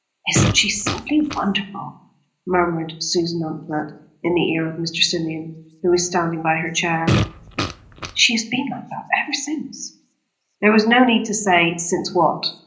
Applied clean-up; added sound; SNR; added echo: none; Fart; 2 dB; reverberation time 0.5 s.